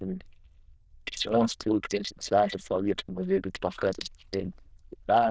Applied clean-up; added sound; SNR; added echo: neural diffusion model UNIVERSE++.